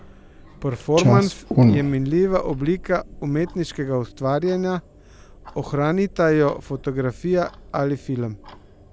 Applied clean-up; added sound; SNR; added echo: none; Clock; 4 dB; none.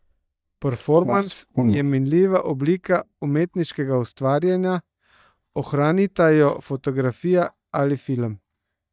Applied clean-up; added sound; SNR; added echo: neural mask model DeepFilterNet 3.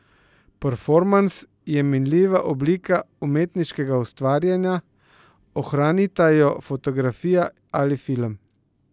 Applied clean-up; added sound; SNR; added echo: none; none; none; none.